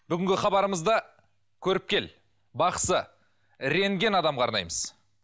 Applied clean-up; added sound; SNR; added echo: none; none; none; none.